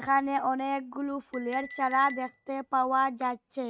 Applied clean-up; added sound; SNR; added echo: neural mask model RNNoise.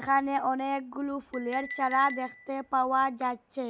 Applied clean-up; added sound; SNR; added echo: none; Chink, clink; 17 dB; none.